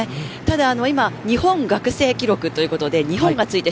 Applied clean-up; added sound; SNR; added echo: none; none; none; none.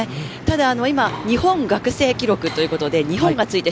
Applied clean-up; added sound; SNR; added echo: none; Mechanisms; 17 dB; none.